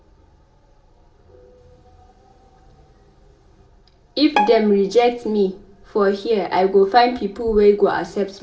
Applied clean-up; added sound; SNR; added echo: none; Bowed string instrument; 6 dB; reverberation time 0.3 s.